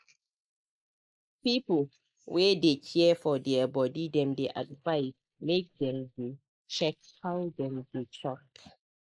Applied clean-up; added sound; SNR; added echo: neural mask model Resemble Enhance denoiser.